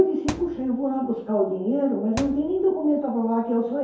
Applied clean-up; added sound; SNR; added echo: none; Thump, thud; 15 dB; reverberation time 2.4 s.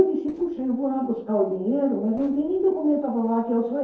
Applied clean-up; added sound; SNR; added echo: neural separator model SepFormer DNS4.